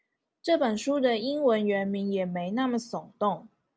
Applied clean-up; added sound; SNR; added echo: none; none; none; none.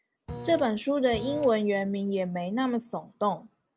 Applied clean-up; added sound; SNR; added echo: none; Printer; 10 dB; none.